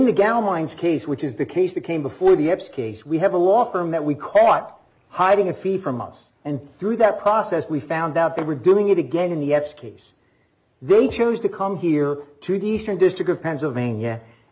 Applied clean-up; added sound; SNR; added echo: none; none; none; none.